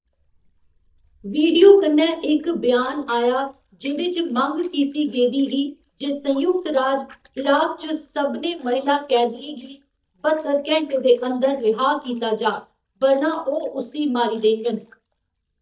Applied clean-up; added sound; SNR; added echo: neural mask model DeepFilterNet 3.